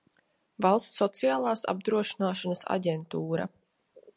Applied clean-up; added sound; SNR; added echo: none; none; none; none.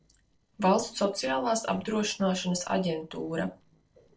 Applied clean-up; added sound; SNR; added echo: neural separator model SepFormer DNS4.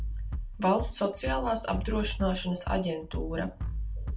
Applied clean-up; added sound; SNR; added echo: none; Bass drum; 4 dB; reverberation time 0.2 s.